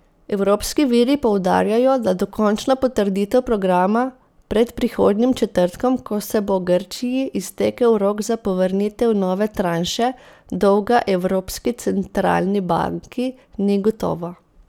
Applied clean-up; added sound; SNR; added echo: none; none; none; none.